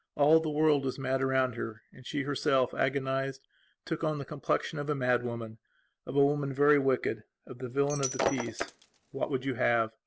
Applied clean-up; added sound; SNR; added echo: none; Shatter; 6 dB; none.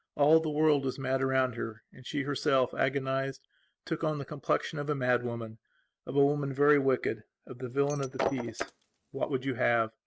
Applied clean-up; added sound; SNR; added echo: neural mask model RNNoise.